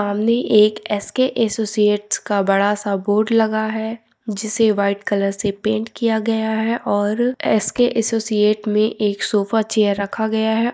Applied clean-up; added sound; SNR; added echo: neural mask model DeepFilterNet 3.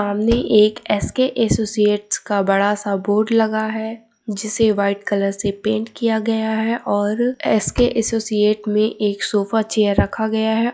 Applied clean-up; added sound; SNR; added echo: classical method log-MMSE.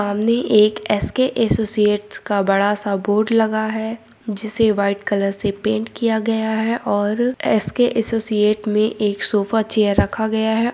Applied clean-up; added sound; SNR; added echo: none; none; none; none.